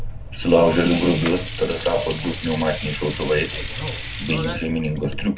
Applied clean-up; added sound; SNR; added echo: none; Sink (filling or washing) / Water; 4 dB; reverberation time 0.3 s.